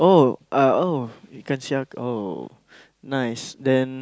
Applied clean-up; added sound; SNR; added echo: none; none; none; none.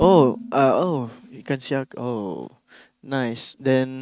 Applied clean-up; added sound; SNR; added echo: neural mask model RNNoise.